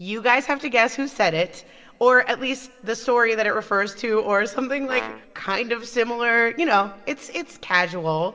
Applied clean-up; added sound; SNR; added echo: none; Brass instrument; 13 dB; reverberation time 1.8 s.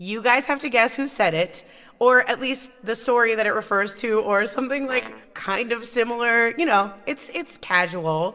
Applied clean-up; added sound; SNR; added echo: neural separator model SepFormer DNS4.